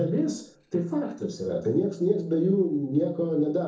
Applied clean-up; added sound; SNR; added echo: neural separator model SepFormer DNS4.